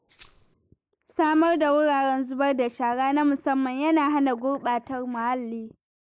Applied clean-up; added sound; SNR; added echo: neural mask model Resemble Enhance denoiser.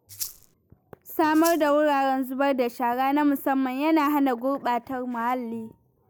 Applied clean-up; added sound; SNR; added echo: none; Rattle (instrument); 13 dB; none.